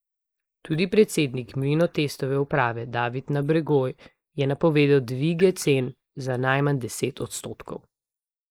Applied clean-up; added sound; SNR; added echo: neural mask model Resemble Enhance denoiser.